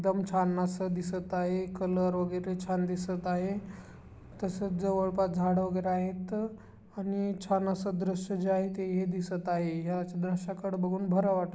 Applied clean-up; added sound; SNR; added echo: none; none; none; none.